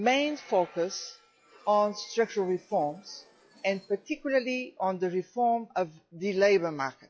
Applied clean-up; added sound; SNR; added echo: classical method log-MMSE.